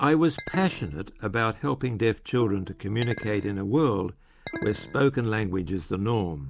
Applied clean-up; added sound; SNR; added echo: none; Bowed string instrument + Chink, clink; 16 dB; none.